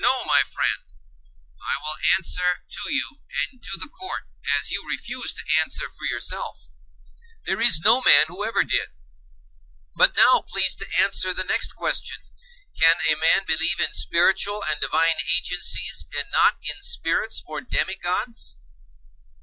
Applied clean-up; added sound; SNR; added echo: none; none; none; none.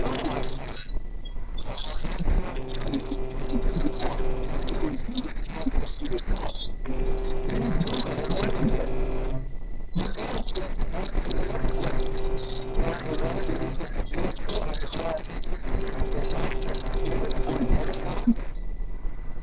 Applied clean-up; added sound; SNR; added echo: neural separator model SepFormer DNS4.